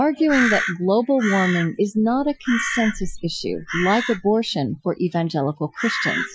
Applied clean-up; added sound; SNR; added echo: classical method Wiener filter.